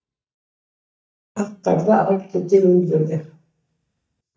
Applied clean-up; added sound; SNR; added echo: neural mask model DeepFilterNet 3.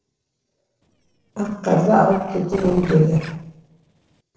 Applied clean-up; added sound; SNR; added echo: neural separator model SepFormer DNS4.